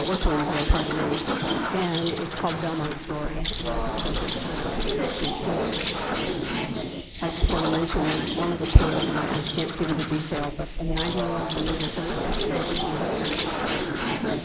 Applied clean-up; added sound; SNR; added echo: neural mask model Resemble Enhance denoiser.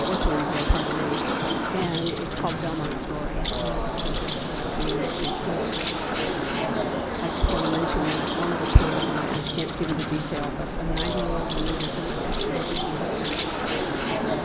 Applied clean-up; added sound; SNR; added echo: none; Bird; -2 dB; none.